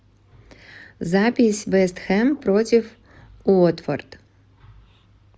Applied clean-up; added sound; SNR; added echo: none; none; none; none.